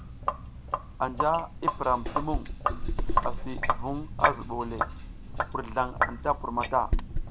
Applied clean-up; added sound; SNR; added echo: none; Sink (filling or washing); -2 dB; none.